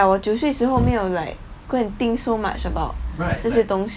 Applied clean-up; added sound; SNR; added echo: none; none; none; none.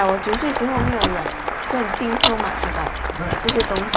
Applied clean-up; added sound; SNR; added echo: none; Applause + Mechanisms; 0 dB; none.